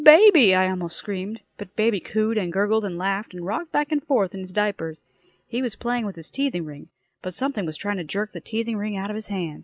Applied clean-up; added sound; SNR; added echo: none; none; none; none.